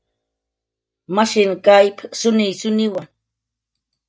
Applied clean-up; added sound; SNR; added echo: neural mask model DeepFilterNet 3.